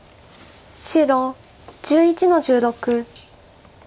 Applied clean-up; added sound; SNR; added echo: none; none; none; none.